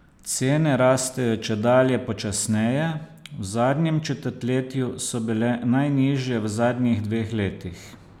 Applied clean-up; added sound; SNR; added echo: none; none; none; none.